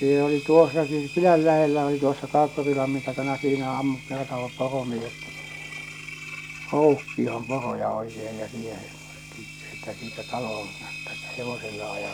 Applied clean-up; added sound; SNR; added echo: none; Engine; 14 dB; none.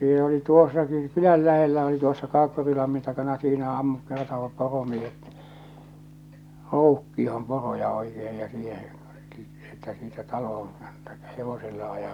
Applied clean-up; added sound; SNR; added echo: none; none; none; none.